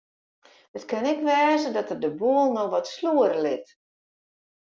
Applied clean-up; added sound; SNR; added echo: none; none; none; none.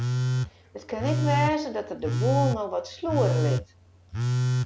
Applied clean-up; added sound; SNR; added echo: none; Telephone; -2 dB; none.